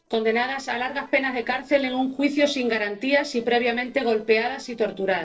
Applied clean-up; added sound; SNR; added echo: neural separator model SepFormer DNS4.